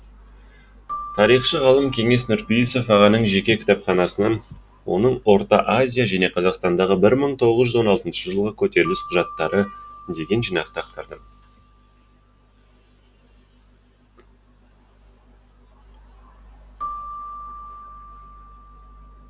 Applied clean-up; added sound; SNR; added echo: none; Keyboard (musical); 19 dB; none.